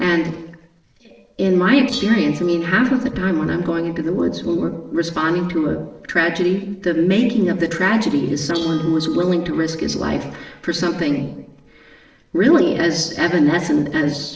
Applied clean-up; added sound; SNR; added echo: neural separator model SepFormer DNS4.